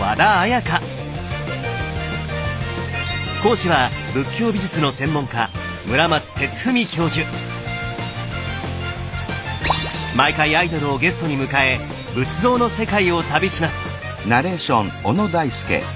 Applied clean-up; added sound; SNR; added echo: none; none; none; none.